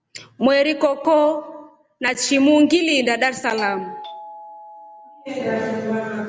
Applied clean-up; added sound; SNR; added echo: none; Doorbell; 15 dB; none.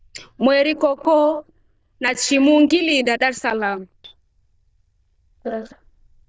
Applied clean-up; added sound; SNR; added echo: neural diffusion model UNIVERSE++.